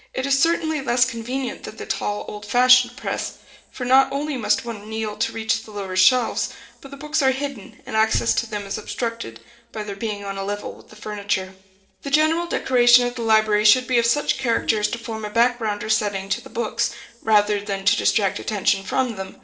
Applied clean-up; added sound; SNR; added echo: neural separator model SepFormer DNS4.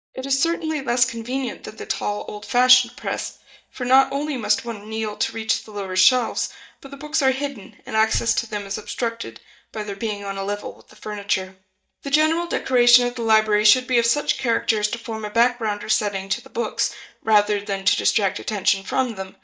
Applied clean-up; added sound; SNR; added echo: neural mask model DeepFilterNet 3.